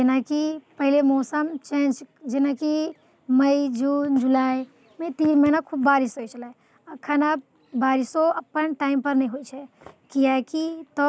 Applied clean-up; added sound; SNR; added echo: none; none; none; none.